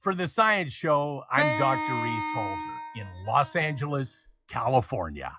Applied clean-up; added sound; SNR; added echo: classical method log-MMSE.